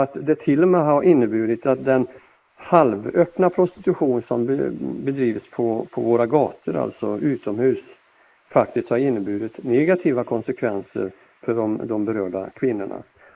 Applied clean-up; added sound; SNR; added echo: neural mask model Resemble Enhance denoiser.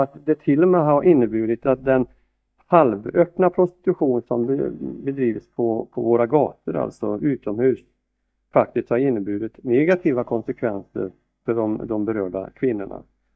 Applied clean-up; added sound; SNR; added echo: neural mask model DeepFilterNet 3.